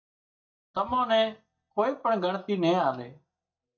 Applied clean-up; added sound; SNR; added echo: neural mask model DeepFilterNet 3.